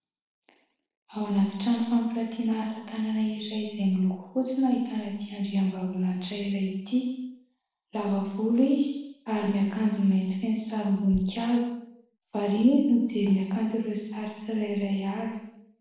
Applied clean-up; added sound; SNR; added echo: neural separator model SepFormer DNS4.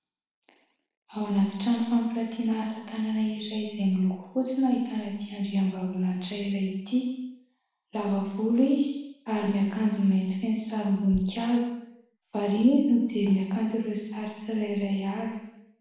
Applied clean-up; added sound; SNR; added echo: none; Bass drum; 20 dB; reverberation time 0.9 s.